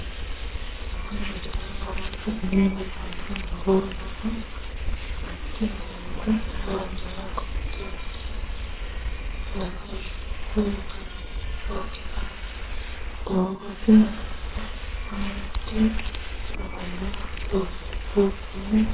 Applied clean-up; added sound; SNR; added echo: neural separator model SepFormer WHAMR!.